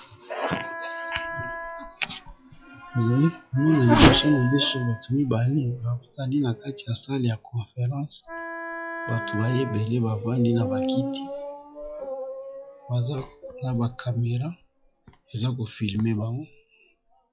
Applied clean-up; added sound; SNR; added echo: classical method log-MMSE.